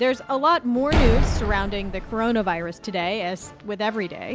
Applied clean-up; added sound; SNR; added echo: none; Slam; -1 dB; none.